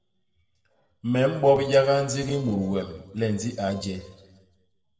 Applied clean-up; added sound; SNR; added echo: neural separator model SepFormer DNS4.